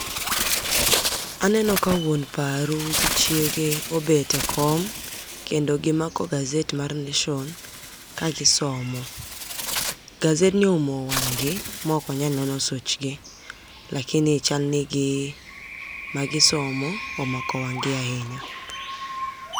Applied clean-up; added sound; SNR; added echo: none; Bird; 6 dB; none.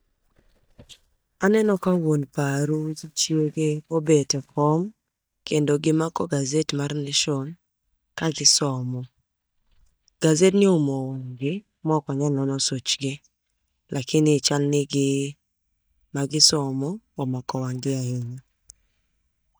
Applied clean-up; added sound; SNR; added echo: neural mask model DeepFilterNet 3.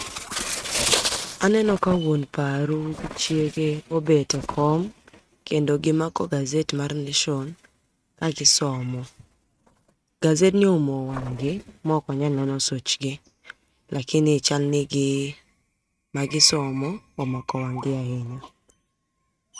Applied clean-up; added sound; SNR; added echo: neural mask model RNNoise.